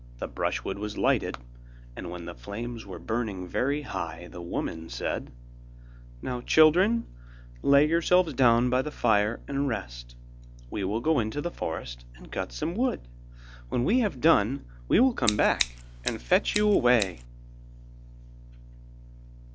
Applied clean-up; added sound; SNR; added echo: none; Scissors; 7 dB; none.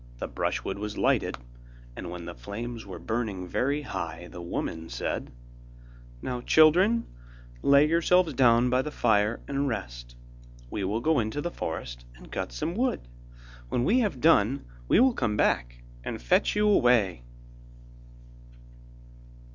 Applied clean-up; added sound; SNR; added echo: none; none; none; none.